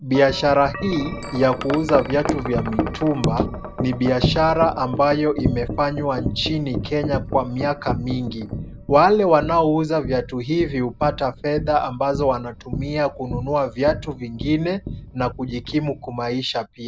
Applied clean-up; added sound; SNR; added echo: none; Wind chime; 7 dB; none.